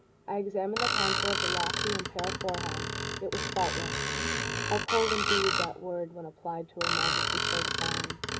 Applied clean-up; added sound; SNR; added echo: none; Screech; -3 dB; none.